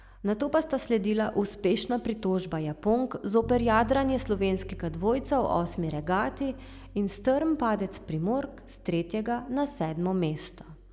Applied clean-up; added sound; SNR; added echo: none; Bass guitar; 17 dB; none.